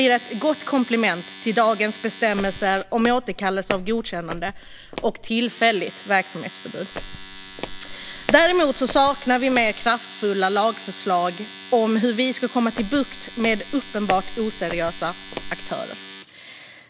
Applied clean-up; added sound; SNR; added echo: none; Domestic sounds, home sounds + Walk, footsteps; 12 dB; none.